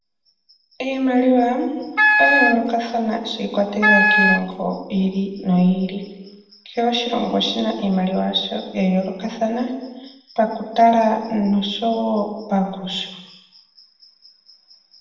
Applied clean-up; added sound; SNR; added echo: none; Wind instrument, woodwind instrument; -3 dB; reverberation time 1.1 s.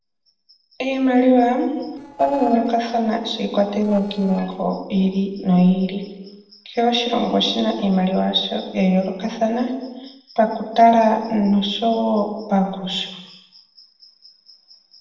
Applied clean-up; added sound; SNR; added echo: neural separator model SepFormer DNS4.